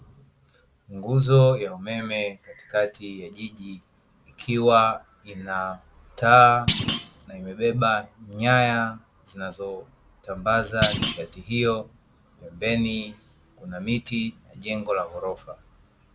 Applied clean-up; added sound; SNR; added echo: none; Thump, thud; 2 dB; none.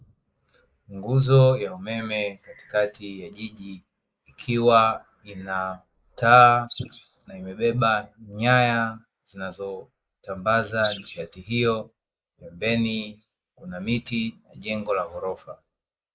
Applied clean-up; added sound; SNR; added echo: neural mask model Resemble Enhance denoiser.